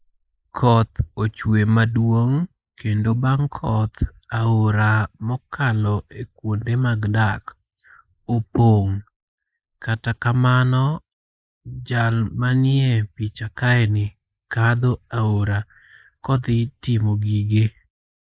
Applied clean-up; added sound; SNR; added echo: neural mask model Resemble Enhance denoiser.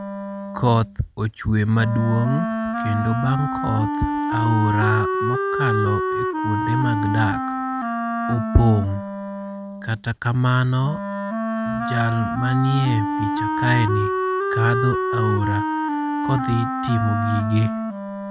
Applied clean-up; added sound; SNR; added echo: none; Wind instrument, woodwind instrument; 2 dB; none.